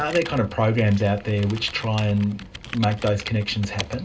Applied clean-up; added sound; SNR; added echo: none; Computer keyboard; 15 dB; reverberation time 0.2 s.